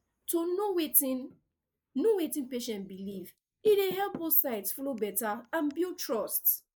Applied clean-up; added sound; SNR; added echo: neural mask model Resemble Enhance denoiser.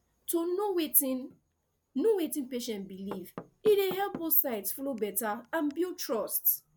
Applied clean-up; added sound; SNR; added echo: none; Knock / Wood; 17 dB; none.